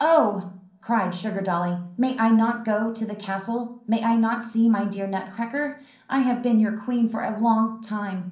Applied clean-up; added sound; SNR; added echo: none; none; none; reverberation time 0.6 s.